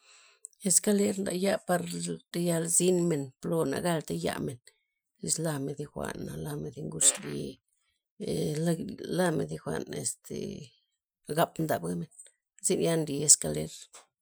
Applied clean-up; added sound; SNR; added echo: classical method Wiener filter.